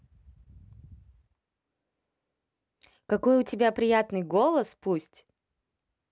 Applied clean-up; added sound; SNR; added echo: none; none; none; none.